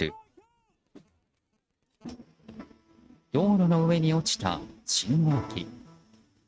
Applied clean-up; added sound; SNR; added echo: neural mask model RNNoise.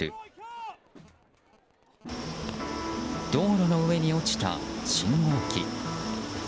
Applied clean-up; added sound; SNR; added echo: none; Crowd; 20 dB; none.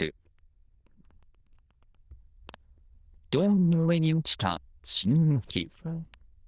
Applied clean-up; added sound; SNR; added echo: neural diffusion model UNIVERSE++.